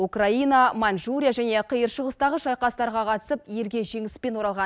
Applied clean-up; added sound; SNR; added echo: none; none; none; none.